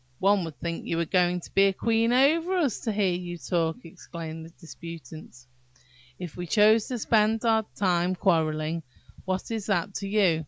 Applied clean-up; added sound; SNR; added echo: none; none; none; none.